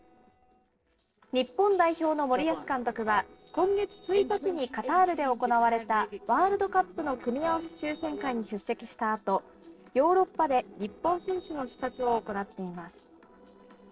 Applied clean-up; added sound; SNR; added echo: neural separator model SepFormer DNS4.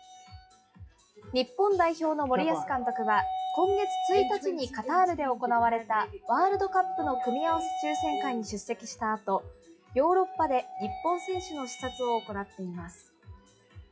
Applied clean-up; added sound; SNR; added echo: classical method WPE with log-MMSE.